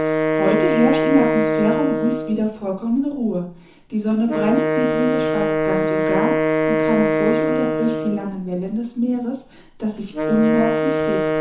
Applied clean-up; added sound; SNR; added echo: none; Wind instrument, woodwind instrument; -1 dB; reverberation time 0.9 s.